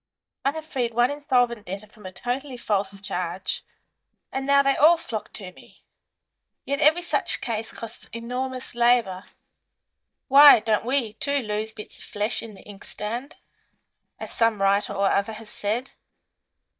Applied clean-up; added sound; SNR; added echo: neural mask model DeepFilterNet 3.